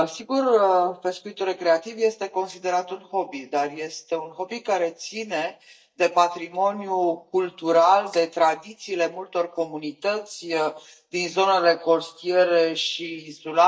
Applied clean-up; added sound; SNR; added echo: neural mask model DeepFilterNet 3.